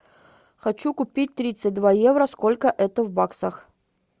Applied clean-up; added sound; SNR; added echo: none; none; none; none.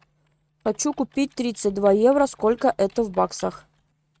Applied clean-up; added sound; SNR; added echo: neural mask model RNNoise.